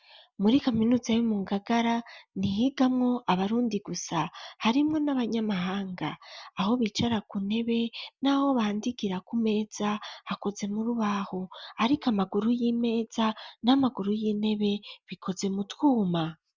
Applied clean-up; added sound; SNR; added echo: none; none; none; none.